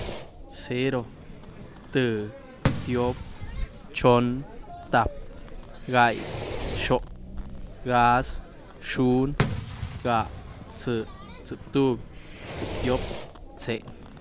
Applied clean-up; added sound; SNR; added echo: none; Fireworks; 7 dB; none.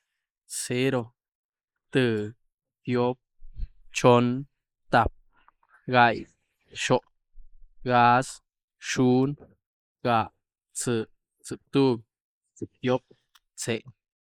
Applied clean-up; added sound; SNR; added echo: neural mask model Resemble Enhance denoiser.